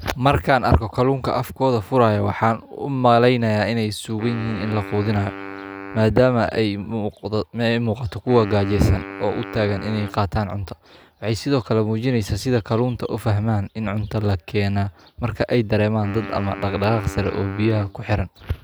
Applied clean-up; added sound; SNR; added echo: none; Wind instrument, woodwind instrument; 15 dB; none.